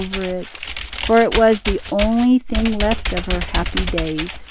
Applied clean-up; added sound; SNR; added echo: none; Computer keyboard; 5 dB; none.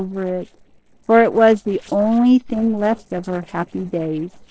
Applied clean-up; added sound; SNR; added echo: neural separator model SepFormer DNS4.